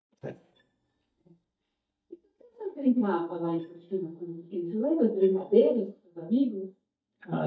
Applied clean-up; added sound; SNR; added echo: neural mask model DeepFilterNet 3.